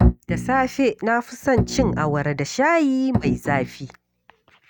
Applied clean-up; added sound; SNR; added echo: neural mask model RNNoise.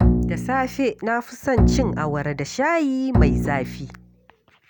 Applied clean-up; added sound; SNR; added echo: none; Bowed string instrument; -2 dB; none.